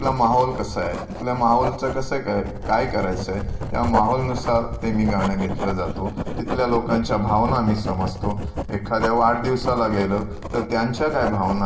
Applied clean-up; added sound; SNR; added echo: none; Writing; 6 dB; reverberation time 1.7 s.